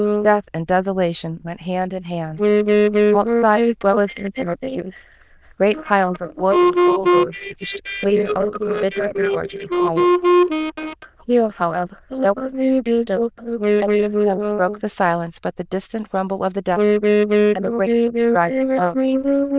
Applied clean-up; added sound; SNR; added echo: neural diffusion model UNIVERSE++.